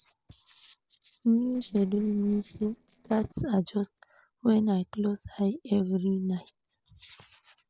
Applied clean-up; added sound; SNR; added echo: neural separator model SepFormer DNS4.